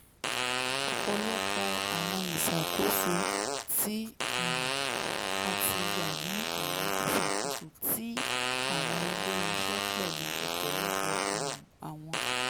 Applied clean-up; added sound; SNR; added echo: none; Fart; -5 dB; none.